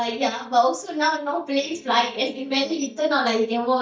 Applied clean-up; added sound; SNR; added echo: neural mask model DeepFilterNet 3.